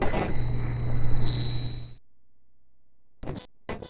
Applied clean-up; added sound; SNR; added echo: neural separator model SepFormer DNS4.